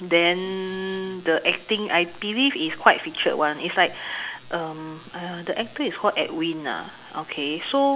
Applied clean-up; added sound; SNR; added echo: none; none; none; none.